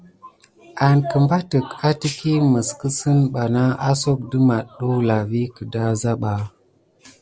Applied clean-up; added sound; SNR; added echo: none; none; none; none.